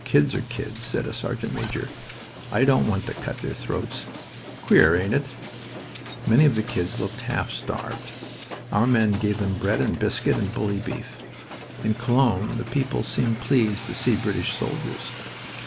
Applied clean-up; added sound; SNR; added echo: none; Zipper (clothing) + Hiss; 13 dB; none.